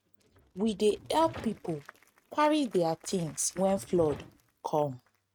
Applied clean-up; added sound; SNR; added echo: neural mask model RNNoise.